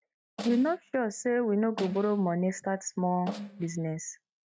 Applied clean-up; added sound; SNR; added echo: neural mask model RNNoise.